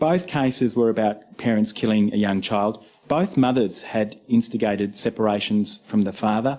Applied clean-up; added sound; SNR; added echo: none; none; none; none.